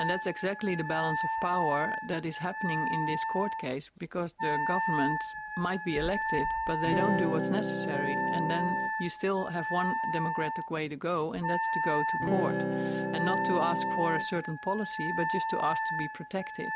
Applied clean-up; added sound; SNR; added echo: none; Wind instrument, woodwind instrument + Electric guitar / Strum; -1 dB; none.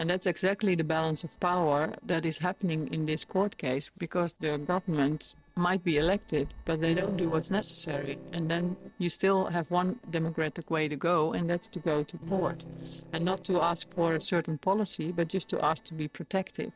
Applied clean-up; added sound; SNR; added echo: neural separator model SepFormer DNS4.